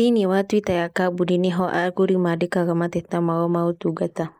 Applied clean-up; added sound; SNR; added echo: neural mask model Resemble Enhance denoiser.